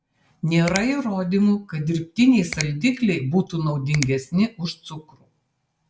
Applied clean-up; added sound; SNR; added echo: none; Finger snapping; 15 dB; none.